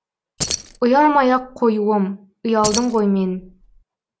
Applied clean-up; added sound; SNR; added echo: none; Keys jangling; 10 dB; none.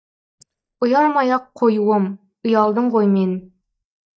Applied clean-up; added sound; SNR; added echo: neural mask model DeepFilterNet 3.